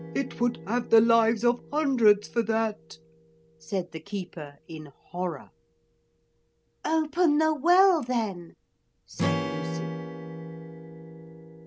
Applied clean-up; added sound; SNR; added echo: none; Strum; 11 dB; none.